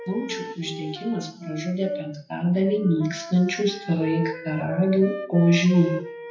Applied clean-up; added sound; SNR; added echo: classical method WPE with log-MMSE.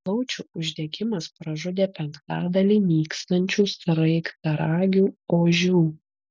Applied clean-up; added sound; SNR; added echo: none; none; none; none.